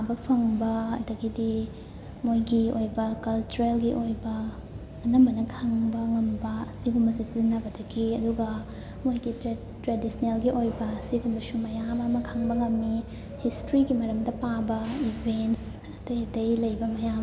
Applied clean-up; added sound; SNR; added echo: none; none; none; none.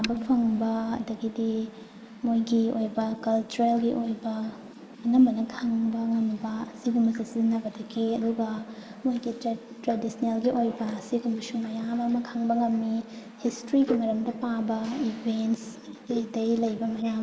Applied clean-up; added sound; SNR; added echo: neural mask model Resemble Enhance denoiser.